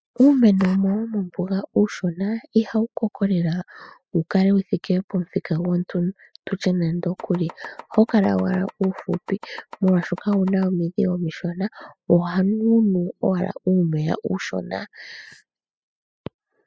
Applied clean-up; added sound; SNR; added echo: classical method spectral subtraction.